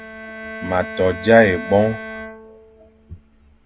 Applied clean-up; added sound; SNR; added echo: none; Bowed string instrument; 13 dB; none.